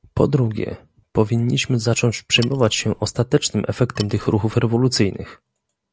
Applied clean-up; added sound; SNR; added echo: none; Wood; 18 dB; none.